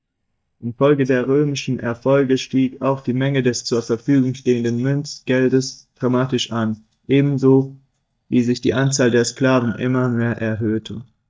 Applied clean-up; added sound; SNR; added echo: neural mask model DeepFilterNet 3.